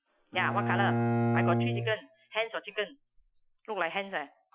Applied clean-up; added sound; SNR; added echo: classical method Wiener filter.